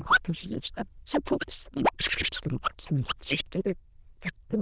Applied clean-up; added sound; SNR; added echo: neural diffusion model UNIVERSE++.